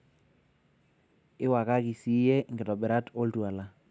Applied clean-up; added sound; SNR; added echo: none; none; none; none.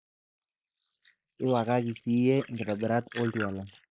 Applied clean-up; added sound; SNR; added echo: neural mask model Resemble Enhance denoiser.